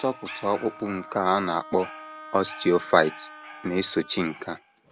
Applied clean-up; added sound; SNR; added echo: none; Dog + Wind instrument, woodwind instrument; 16 dB; none.